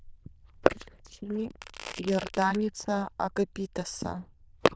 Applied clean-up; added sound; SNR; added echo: neural diffusion model UNIVERSE++.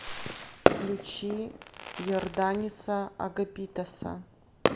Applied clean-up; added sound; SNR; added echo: none; Fireworks; -1 dB; none.